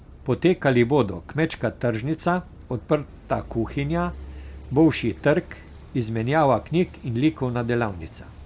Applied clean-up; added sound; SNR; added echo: none; Car passing by / Idling / Accelerating, revving, vroom; 18 dB; none.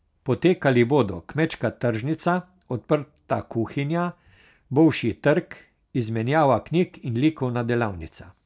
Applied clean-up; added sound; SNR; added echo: none; none; none; none.